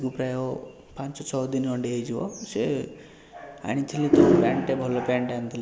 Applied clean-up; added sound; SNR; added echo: none; none; none; none.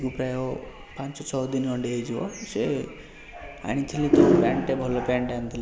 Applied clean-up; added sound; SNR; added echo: none; Wind; 19 dB; none.